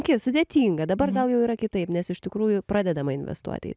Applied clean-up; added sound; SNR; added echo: none; none; none; none.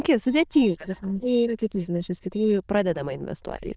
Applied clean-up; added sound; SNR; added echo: neural diffusion model UNIVERSE++.